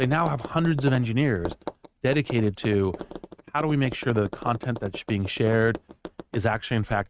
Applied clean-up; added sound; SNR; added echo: neural mask model RNNoise.